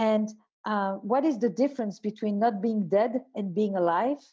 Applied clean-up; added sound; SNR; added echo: none; none; none; none.